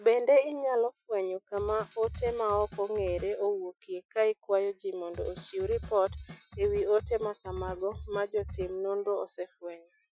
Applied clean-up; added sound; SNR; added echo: classical method Wiener filter.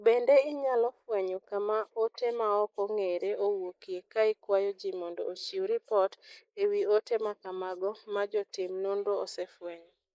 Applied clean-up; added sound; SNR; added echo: neural mask model Resemble Enhance denoiser.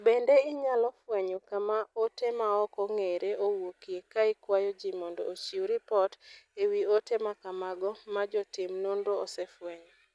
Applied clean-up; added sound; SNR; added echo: none; none; none; none.